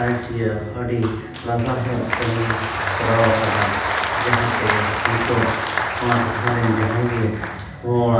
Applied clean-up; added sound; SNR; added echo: none; Applause; 2 dB; reverberation time 0.9 s.